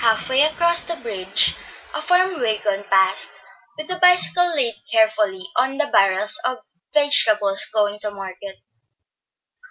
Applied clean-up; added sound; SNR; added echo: none; none; none; none.